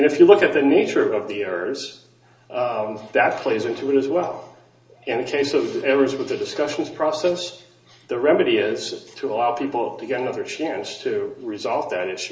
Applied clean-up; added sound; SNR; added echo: none; none; none; reverberation time 0.8 s.